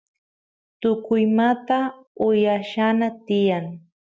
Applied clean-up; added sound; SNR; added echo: none; none; none; none.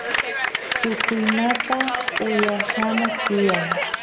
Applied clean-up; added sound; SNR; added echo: none; Clapping; -1 dB; reverberation time 1.1 s.